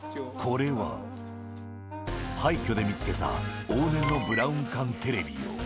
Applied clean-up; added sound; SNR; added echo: none; Bowed string instrument + Wind instrument, woodwind instrument; 10 dB; none.